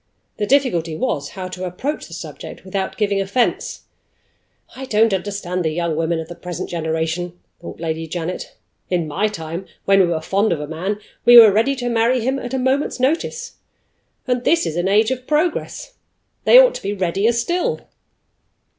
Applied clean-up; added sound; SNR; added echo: none; none; none; none.